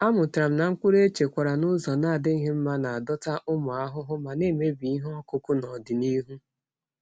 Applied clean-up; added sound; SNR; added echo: none; none; none; none.